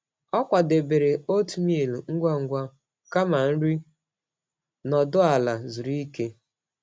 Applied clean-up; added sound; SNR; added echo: none; none; none; none.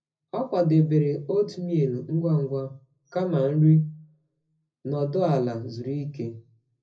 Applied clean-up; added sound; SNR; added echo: none; none; none; reverberation time 0.4 s.